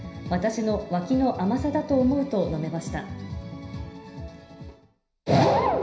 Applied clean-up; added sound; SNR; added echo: none; none; none; reverberation time 0.5 s.